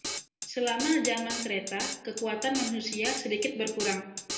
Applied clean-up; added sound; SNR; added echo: none; Drum kit; 6 dB; reverberation time 0.7 s.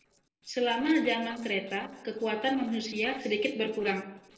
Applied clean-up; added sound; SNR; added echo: neural separator model SepFormer DNS4.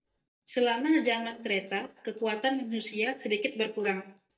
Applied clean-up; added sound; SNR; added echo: neural mask model DeepFilterNet 3.